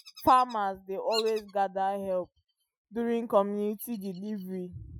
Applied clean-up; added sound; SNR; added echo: classical method Wiener filter.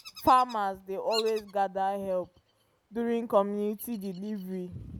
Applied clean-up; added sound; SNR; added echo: none; Bird vocalization, bird call, bird song; 18 dB; none.